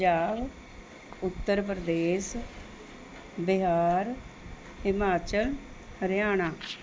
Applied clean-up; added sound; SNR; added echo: none; none; none; none.